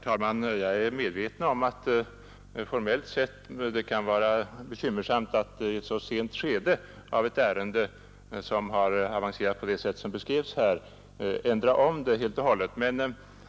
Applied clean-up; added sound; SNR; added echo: none; none; none; none.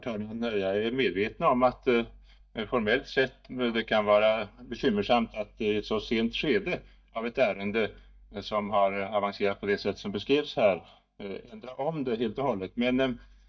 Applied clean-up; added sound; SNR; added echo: neural mask model DeepFilterNet 3.